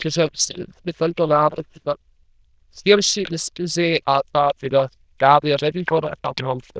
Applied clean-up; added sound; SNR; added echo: neural diffusion model UNIVERSE++.